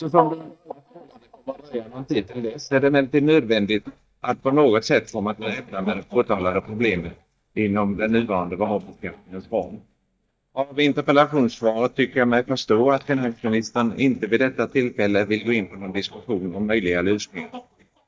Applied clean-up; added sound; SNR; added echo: neural mask model DeepFilterNet 3.